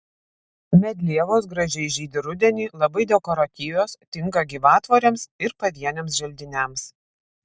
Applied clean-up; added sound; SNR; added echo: none; none; none; none.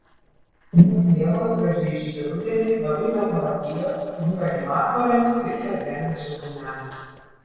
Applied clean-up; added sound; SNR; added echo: neural separator model SepFormer DNS4.